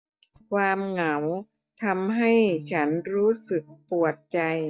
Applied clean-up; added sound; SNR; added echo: neural mask model DeepFilterNet 3.